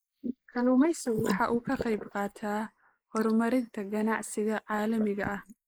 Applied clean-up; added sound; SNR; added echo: neural mask model Resemble Enhance denoiser.